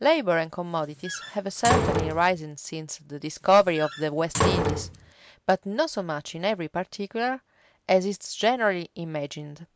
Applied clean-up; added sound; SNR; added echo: none; Slam; 3 dB; none.